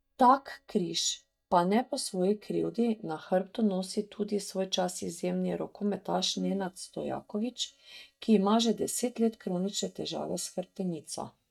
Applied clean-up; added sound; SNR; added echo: neural mask model DeepFilterNet 3.